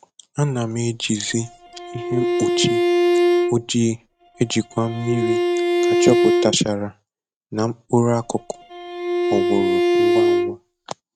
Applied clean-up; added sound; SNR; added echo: neural mask model RNNoise.